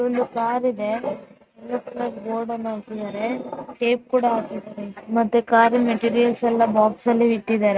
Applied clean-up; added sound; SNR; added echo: neural mask model RNNoise.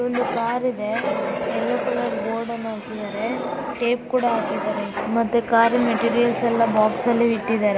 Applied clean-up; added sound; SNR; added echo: none; Fire; 6 dB; none.